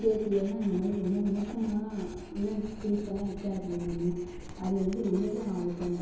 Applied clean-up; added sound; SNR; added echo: none; Writing; 14 dB; reverberation time 2.2 s.